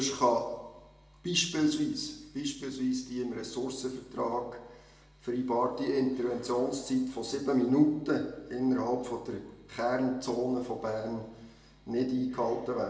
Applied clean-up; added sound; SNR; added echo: none; none; none; reverberation time 0.7 s.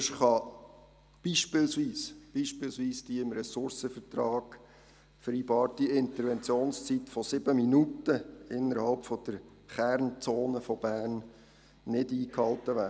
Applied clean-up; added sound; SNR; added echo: none; none; none; none.